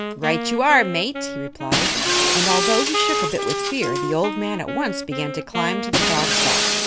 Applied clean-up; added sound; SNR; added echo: none; Wind instrument, woodwind instrument + Shatter; -2 dB; none.